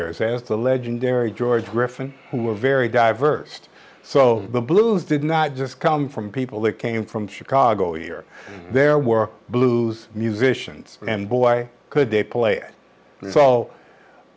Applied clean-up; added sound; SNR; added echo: none; none; none; none.